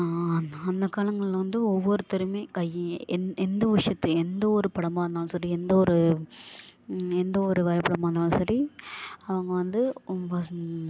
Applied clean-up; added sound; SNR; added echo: none; none; none; none.